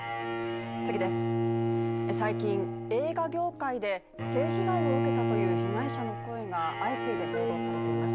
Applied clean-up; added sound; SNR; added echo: none; Bowed string instrument; -3 dB; none.